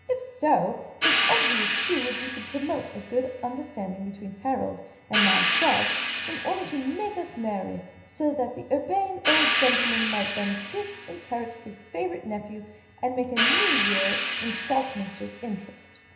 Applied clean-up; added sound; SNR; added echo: none; Hi-hat; 0 dB; reverberation time 0.9 s.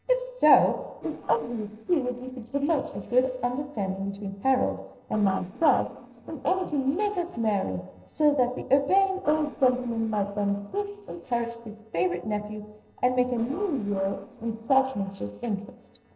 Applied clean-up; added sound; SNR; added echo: neural separator model SepFormer DNS4.